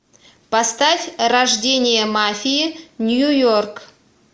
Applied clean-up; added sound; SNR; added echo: none; none; none; none.